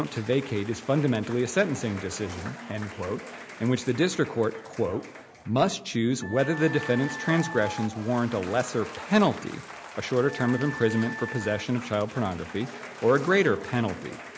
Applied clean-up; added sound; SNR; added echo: none; Wind instrument, woodwind instrument + Applause / Crowd / Cheering; 13 dB; none.